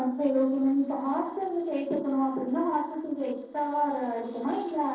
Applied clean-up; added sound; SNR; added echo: neural separator model SepFormer DNS4.